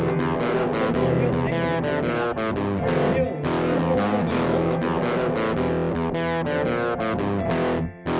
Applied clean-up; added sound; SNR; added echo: none; Guitar; -5 dB; reverberation time 1.4 s.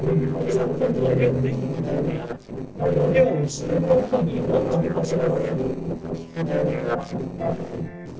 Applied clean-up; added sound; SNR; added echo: neural separator model SepFormer DNS4.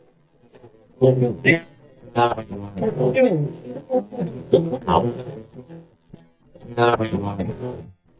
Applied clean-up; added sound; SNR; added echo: neural mask model DeepFilterNet 3.